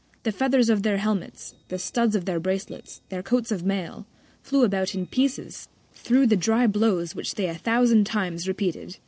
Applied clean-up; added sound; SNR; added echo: neural separator model SepFormer DNS4.